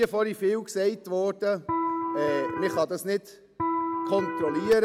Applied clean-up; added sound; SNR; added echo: none; Electric guitar; 2 dB; none.